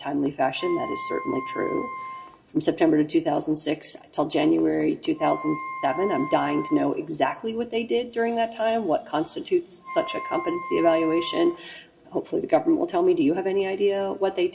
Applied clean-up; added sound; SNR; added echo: none; Wind instrument, woodwind instrument; 12 dB; reverberation time 0.9 s.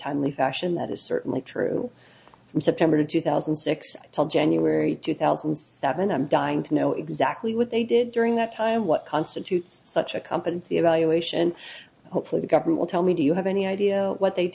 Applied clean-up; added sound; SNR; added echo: none; none; none; none.